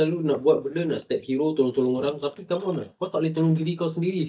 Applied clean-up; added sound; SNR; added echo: neural mask model DeepFilterNet 3.